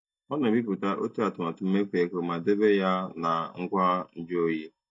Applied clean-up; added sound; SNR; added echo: neural mask model DeepFilterNet 3.